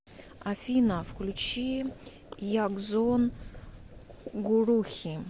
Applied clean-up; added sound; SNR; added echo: none; Boom; 17 dB; none.